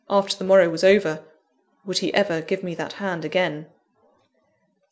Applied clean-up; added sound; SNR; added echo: none; none; none; none.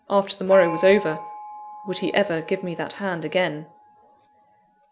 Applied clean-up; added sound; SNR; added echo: none; Gong; 14 dB; none.